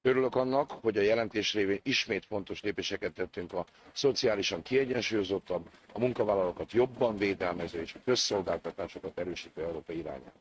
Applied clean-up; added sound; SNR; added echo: neural mask model RNNoise.